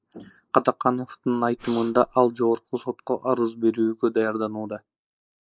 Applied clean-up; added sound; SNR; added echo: neural mask model Resemble Enhance denoiser.